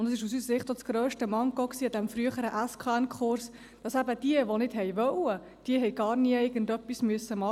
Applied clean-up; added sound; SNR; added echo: none; none; none; none.